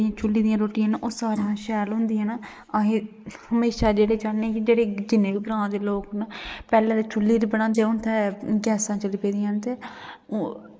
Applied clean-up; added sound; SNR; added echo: neural mask model Resemble Enhance denoiser.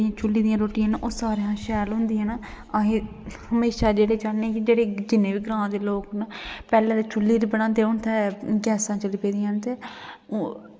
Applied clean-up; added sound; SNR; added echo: none; none; none; none.